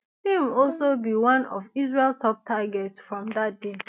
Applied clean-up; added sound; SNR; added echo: neural mask model RNNoise.